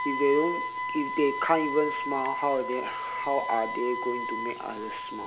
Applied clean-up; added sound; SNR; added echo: none; Wind instrument, woodwind instrument; 4 dB; none.